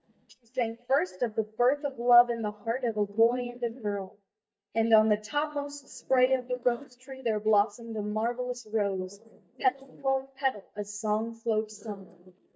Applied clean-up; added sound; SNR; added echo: neural mask model DeepFilterNet 3.